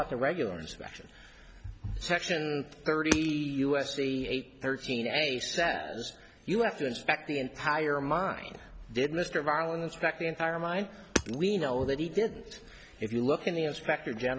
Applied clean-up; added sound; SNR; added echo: none; Hammer; 9 dB; none.